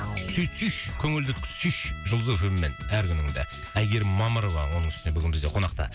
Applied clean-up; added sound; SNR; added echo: none; Bowed string instrument; 17 dB; none.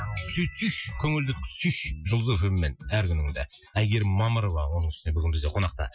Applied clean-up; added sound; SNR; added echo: classical method Wiener filter.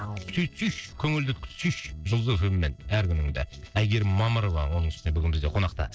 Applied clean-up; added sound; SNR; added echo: neural separator model SepFormer DNS4.